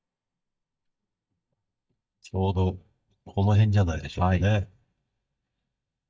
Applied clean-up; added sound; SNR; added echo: neural mask model DeepFilterNet 3.